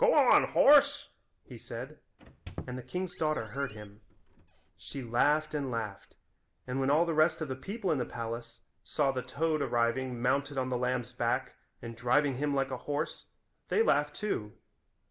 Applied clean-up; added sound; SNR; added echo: none; Squeak; 17 dB; none.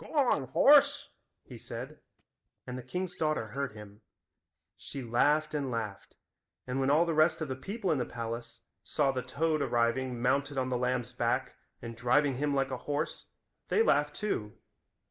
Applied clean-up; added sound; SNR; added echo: neural mask model DeepFilterNet 3.